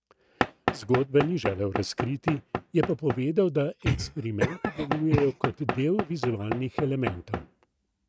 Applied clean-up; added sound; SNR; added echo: neural mask model RNNoise.